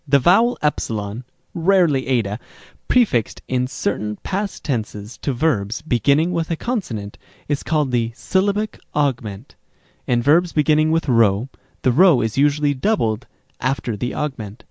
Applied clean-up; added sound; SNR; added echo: none; none; none; none.